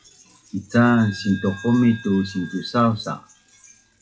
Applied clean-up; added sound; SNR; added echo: classical method log-MMSE.